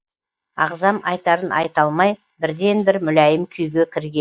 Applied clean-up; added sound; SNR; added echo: neural mask model Resemble Enhance denoiser.